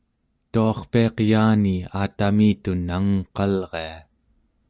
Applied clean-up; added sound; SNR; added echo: none; none; none; none.